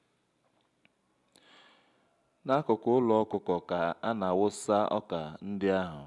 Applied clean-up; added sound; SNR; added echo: none; none; none; none.